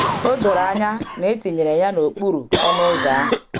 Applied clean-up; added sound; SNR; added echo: none; Explosion + Cough; 4 dB; none.